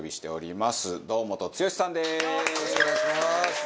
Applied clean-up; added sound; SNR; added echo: none; none; none; none.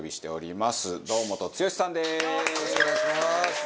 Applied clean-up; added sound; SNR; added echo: none; Hiss; 16 dB; none.